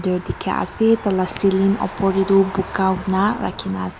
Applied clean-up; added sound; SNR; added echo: none; Motor vehicle (road); 15 dB; none.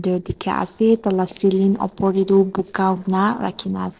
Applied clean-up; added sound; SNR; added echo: neural separator model SepFormer DNS4.